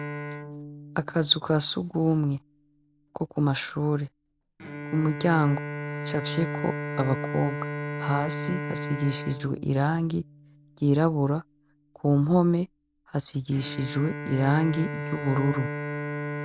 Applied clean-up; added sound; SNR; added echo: none; Bowed string instrument; 8 dB; none.